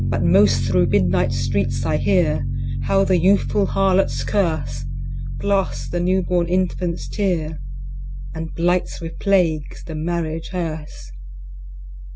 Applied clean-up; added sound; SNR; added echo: none; Piano; 3 dB; none.